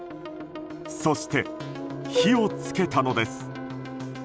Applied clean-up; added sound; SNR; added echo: none; Plucked string instrument; 4 dB; none.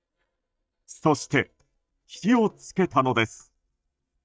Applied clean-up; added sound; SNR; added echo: neural mask model DeepFilterNet 3.